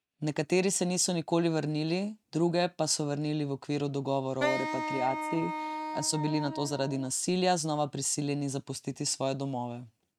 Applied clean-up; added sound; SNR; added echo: neural mask model RNNoise.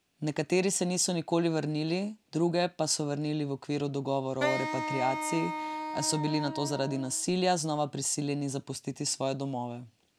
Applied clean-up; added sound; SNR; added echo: none; Wind instrument, woodwind instrument; 5 dB; none.